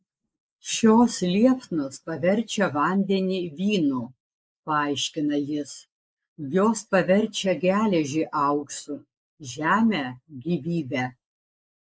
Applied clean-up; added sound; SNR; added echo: neural mask model Resemble Enhance denoiser.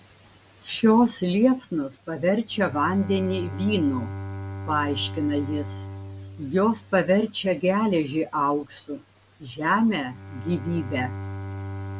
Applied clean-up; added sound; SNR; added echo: none; Bowed string instrument; 12 dB; none.